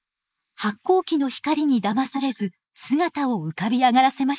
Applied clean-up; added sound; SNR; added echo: neural mask model Resemble Enhance denoiser.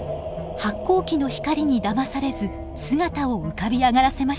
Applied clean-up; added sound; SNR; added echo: none; none; none; none.